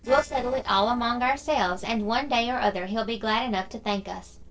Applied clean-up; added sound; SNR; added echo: neural separator model SepFormer DNS4.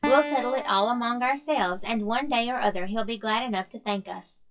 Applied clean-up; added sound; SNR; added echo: classical method WPE with log-MMSE.